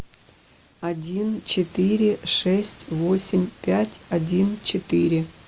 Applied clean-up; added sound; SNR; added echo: none; none; none; none.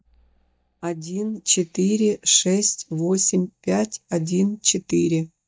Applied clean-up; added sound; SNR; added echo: neural mask model DeepFilterNet 3.